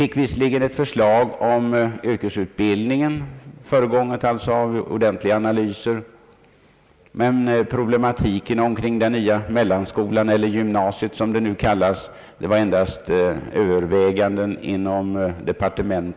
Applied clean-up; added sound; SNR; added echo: none; none; none; none.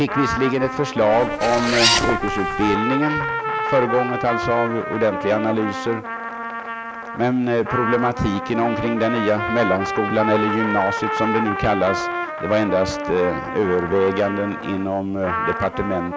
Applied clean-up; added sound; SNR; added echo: none; Trumpet + Zipper (clothing); 4 dB; none.